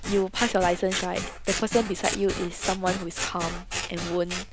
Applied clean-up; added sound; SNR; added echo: none; Scissors; 6 dB; none.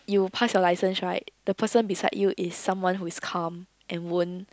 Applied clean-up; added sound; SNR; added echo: none; none; none; none.